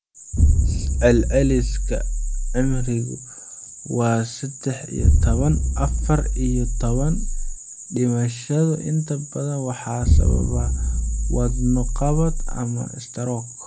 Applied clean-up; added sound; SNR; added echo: none; Explosion; -3 dB; none.